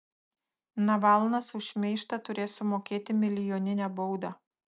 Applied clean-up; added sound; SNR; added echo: none; none; none; none.